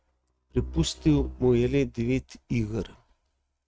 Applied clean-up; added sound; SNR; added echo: neural mask model RNNoise.